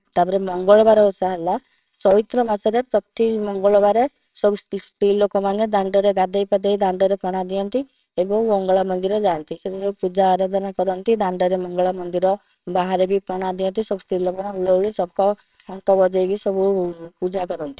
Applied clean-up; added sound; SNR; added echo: neural separator model SepFormer WHAMR!.